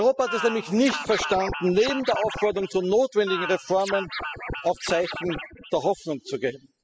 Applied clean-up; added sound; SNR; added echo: classical method spectral subtraction.